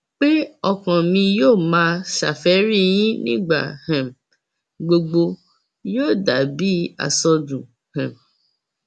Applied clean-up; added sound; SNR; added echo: none; none; none; none.